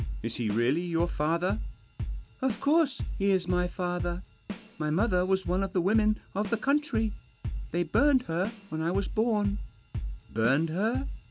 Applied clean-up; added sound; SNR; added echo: none; Drum / Drum kit; 7 dB; none.